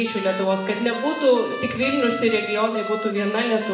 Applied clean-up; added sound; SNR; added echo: none; Trumpet; 11 dB; reverberation time 0.9 s.